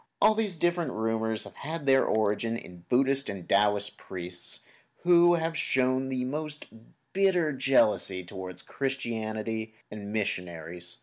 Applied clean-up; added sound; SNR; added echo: none; none; none; none.